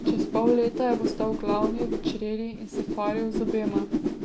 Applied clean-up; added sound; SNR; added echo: none; Whoosh, swoosh, swish; 0 dB; none.